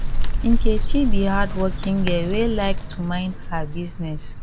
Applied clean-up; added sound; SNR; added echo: none; Bird; -4 dB; none.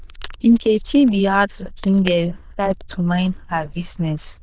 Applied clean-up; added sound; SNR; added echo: neural diffusion model UNIVERSE++.